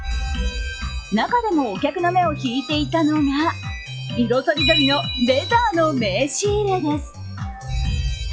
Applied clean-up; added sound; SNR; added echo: classical method log-MMSE.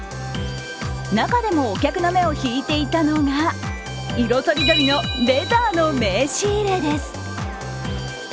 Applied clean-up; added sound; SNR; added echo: none; none; none; none.